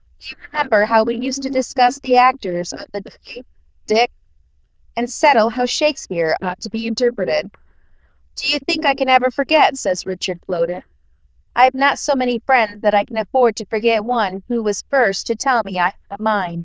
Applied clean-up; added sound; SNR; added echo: neural diffusion model UNIVERSE++.